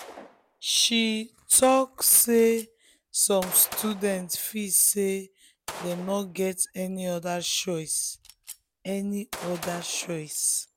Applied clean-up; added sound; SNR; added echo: none; Gunshot, gunfire; 19 dB; none.